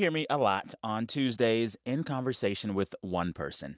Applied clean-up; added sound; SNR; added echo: none; none; none; none.